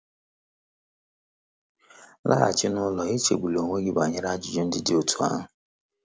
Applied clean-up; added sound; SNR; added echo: none; none; none; none.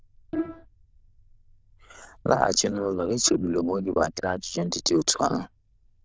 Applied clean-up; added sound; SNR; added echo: neural diffusion model UNIVERSE++.